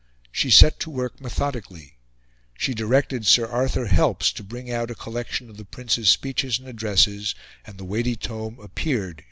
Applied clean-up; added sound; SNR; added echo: none; none; none; none.